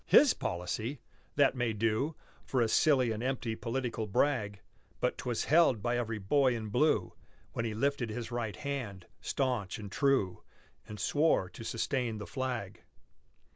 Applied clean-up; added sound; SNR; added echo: none; none; none; none.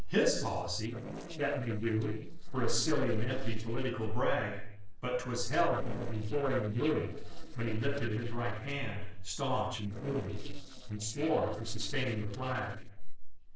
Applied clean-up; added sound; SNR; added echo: neural separator model SepFormer DNS4.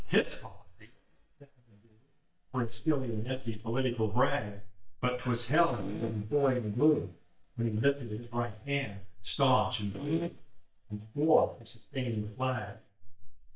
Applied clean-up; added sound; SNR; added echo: neural mask model DeepFilterNet 3.